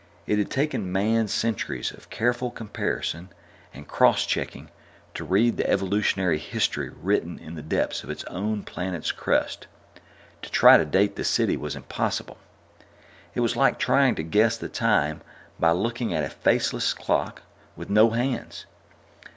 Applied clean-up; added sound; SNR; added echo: none; none; none; none.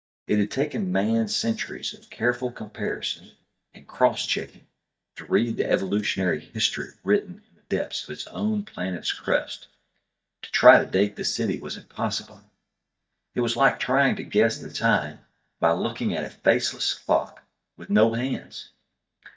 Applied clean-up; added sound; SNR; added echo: neural mask model DeepFilterNet 3.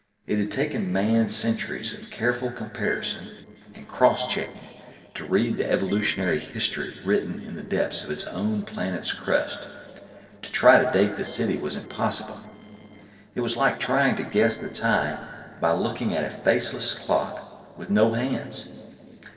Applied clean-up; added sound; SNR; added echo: neural separator model SepFormer DNS4.